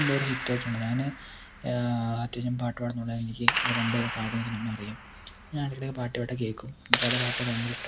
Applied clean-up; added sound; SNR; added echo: none; Clapping; 3 dB; none.